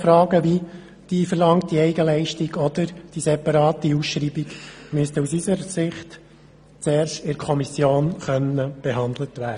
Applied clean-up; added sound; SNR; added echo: none; none; none; none.